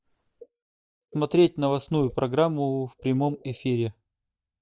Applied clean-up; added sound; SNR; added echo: neural mask model DeepFilterNet 3.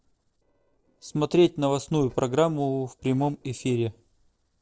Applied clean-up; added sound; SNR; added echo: neural separator model SepFormer DNS4.